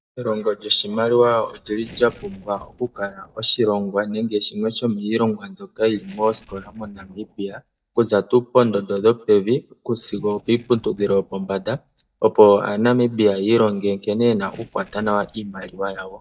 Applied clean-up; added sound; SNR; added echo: neural mask model DeepFilterNet 3.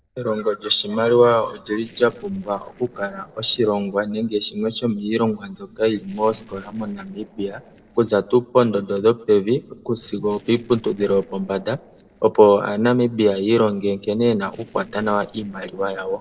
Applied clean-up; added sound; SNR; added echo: neural separator model SepFormer DNS4.